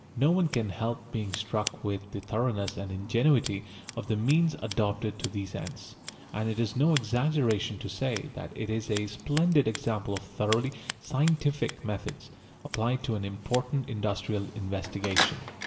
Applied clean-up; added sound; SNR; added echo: none; Scissors; 11 dB; reverberation time 2.9 s.